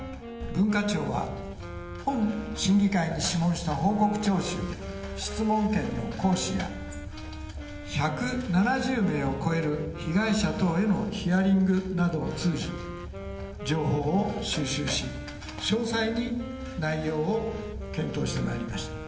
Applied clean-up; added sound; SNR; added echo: none; Wind instrument, woodwind instrument; 13 dB; reverberation time 1.0 s.